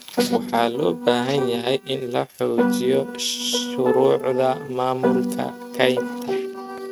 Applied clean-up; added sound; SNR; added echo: neural mask model RNNoise.